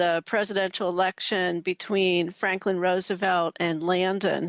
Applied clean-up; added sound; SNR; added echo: none; none; none; none.